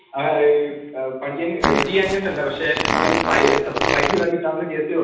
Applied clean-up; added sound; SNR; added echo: none; Fart; 0 dB; reverberation time 0.9 s.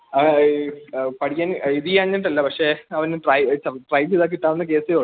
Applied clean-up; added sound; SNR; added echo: none; none; none; none.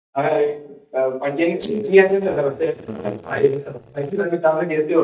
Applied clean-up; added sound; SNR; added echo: neural mask model DeepFilterNet 3.